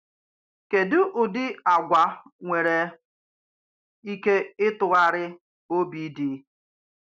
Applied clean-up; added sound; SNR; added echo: none; none; none; none.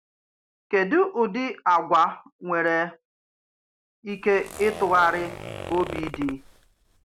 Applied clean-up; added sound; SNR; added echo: none; Zipper (clothing); 12 dB; none.